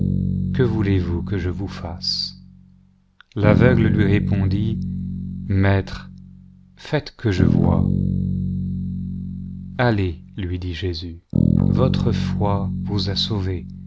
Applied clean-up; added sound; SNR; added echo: none; Bass guitar; -1 dB; none.